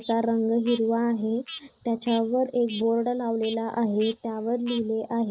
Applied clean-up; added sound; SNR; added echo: neural mask model Resemble Enhance denoiser.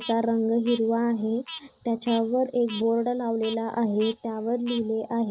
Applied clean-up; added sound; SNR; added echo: none; Frog; 18 dB; none.